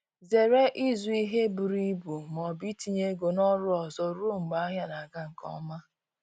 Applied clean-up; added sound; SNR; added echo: none; none; none; none.